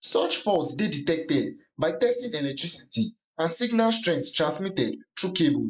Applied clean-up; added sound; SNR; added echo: neural mask model Resemble Enhance denoiser.